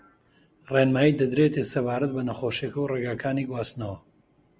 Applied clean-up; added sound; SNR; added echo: none; none; none; none.